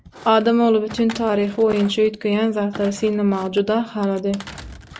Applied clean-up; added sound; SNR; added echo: none; Thump, thud; 20 dB; none.